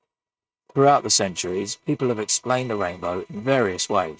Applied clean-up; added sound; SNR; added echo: neural mask model RNNoise.